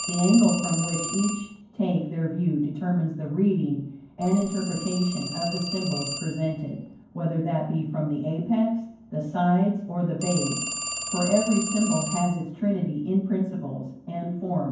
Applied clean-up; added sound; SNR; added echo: none; Telephone; 10 dB; reverberation time 0.9 s.